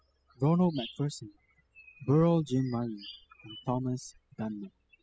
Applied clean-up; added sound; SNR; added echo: classical method spectral subtraction.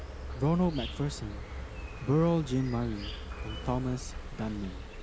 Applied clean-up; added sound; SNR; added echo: none; Insect; 8 dB; none.